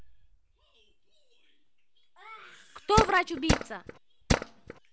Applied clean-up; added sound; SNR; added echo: none; Tools; -5 dB; none.